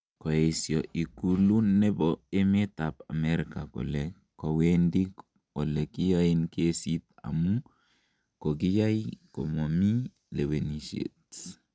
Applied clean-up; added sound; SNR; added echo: none; none; none; none.